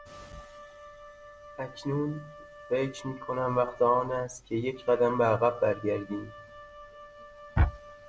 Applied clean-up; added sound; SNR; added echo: none; Wind instrument, woodwind instrument; 18 dB; none.